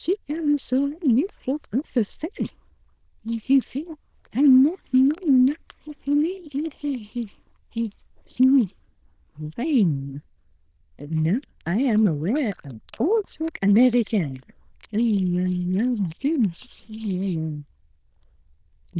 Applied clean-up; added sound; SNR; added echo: neural diffusion model UNIVERSE++.